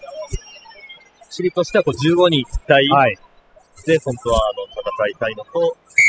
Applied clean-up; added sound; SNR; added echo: classical method spectral subtraction.